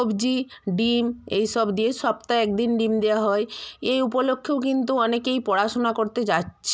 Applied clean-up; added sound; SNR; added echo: none; none; none; none.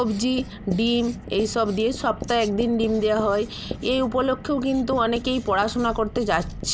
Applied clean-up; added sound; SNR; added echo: none; Writing + Car; 12 dB; none.